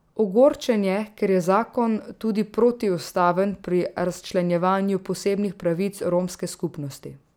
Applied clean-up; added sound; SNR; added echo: none; none; none; none.